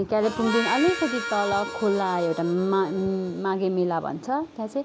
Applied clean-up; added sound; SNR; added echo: none; Harmonica; 9 dB; none.